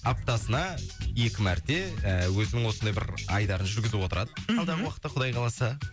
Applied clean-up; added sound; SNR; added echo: none; none; none; none.